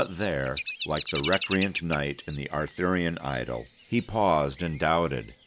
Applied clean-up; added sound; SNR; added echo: none; Bird vocalization, bird call, bird song; 9 dB; none.